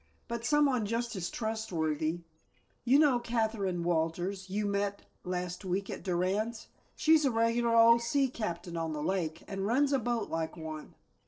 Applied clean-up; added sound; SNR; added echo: neural separator model SepFormer DNS4.